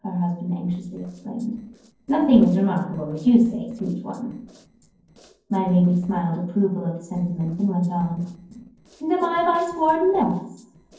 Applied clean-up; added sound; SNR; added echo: neural separator model SepFormer DNS4.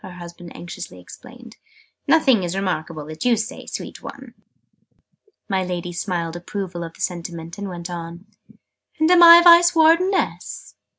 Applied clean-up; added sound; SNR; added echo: none; none; none; none.